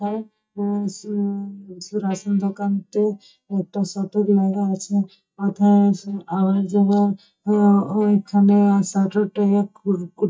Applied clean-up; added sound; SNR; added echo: neural mask model DeepFilterNet 3.